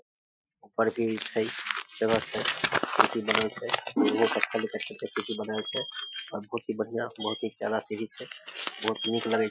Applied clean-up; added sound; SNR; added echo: classical method Wiener filter.